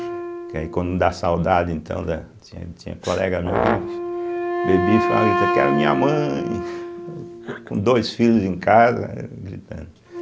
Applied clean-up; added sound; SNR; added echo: none; Brass instrument + Wind instrument, woodwind instrument; 4 dB; none.